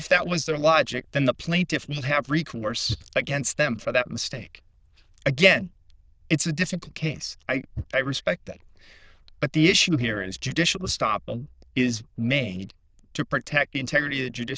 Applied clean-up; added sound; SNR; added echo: neural diffusion model UNIVERSE++.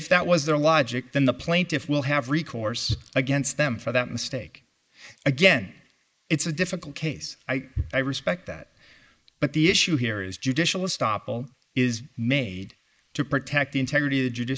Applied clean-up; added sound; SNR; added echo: neural mask model Resemble Enhance denoiser.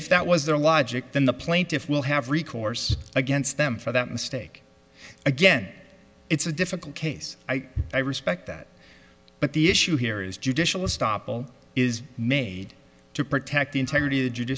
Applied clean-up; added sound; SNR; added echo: none; none; none; none.